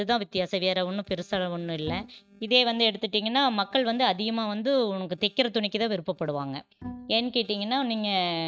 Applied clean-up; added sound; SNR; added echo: neural mask model RNNoise.